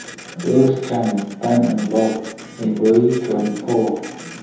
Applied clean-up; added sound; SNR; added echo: none; Printer; 19 dB; reverberation time 0.8 s.